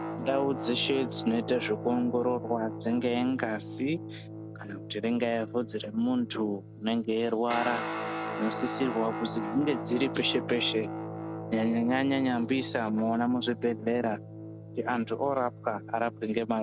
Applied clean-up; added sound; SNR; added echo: none; Guitar; 8 dB; none.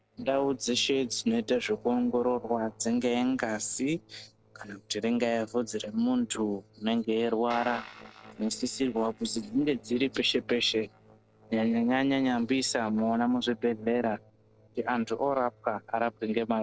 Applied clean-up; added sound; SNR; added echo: neural separator model SepFormer DNS4.